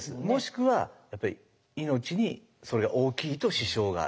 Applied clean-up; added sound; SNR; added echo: none; none; none; none.